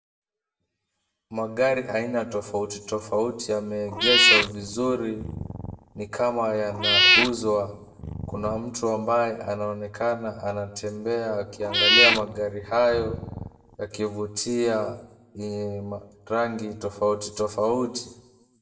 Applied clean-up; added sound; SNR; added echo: none; Meow / Purr; -3 dB; reverberation time 0.6 s.